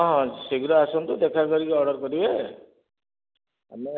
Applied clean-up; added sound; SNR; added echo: none; none; none; none.